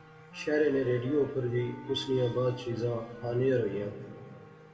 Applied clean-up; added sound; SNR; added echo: none; Wind instrument, woodwind instrument; 19 dB; reverberation time 2.0 s.